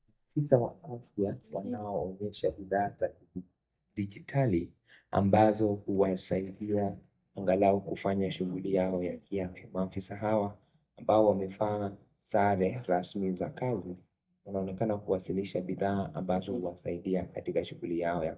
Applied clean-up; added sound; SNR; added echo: neural mask model DeepFilterNet 3.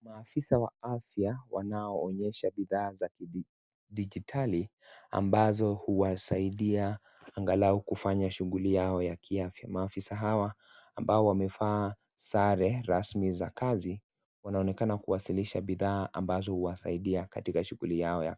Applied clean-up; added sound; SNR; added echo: none; none; none; none.